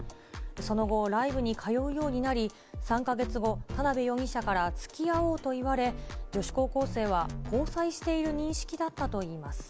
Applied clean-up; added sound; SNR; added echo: none; none; none; none.